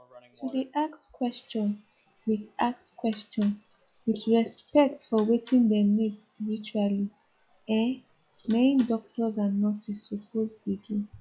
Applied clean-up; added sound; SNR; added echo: classical method log-MMSE.